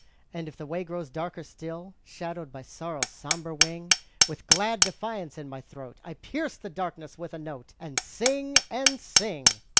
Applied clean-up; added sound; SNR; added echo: none; Hammer; -4 dB; none.